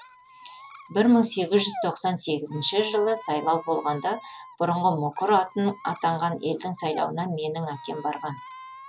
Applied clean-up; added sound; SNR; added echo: none; Squeak; 16 dB; none.